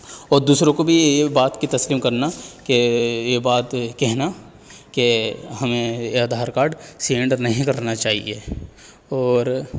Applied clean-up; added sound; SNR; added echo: none; none; none; none.